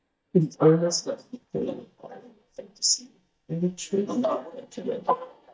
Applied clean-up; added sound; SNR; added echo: neural mask model DeepFilterNet 3.